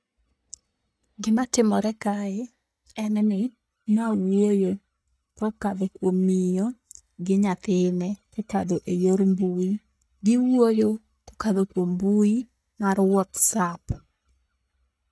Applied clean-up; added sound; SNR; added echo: neural mask model DeepFilterNet 3.